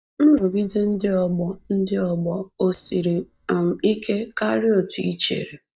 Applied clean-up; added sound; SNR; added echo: neural mask model DeepFilterNet 3.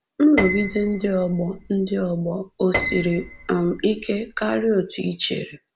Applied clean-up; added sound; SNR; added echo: none; Piano; 9 dB; none.